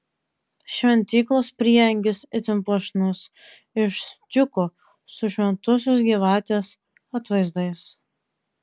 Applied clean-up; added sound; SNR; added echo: none; none; none; none.